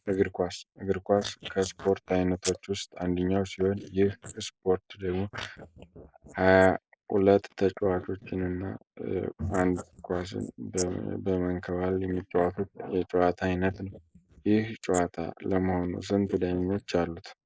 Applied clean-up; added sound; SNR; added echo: neural mask model Resemble Enhance denoiser.